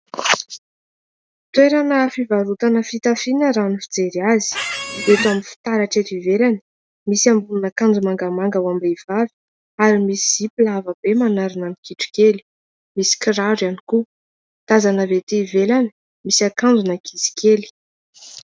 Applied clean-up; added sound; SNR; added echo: none; Squeak; 6 dB; none.